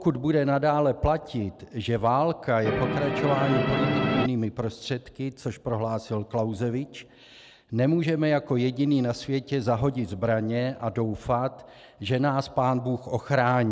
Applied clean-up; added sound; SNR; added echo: none; Musical instrument; 0 dB; none.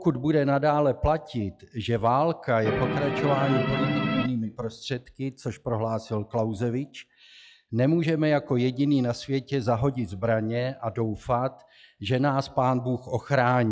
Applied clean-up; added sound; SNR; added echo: classical method log-MMSE.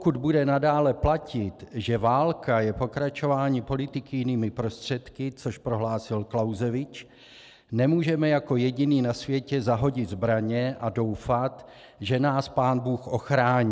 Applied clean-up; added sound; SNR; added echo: none; none; none; none.